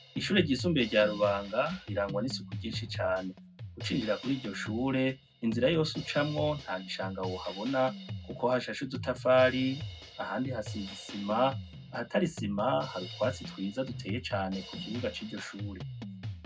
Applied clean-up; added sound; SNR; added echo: none; Drum kit; 11 dB; reverberation time 0.3 s.